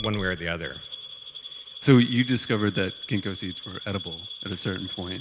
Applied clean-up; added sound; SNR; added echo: none; Coin (dropping) / Glass; 12 dB; none.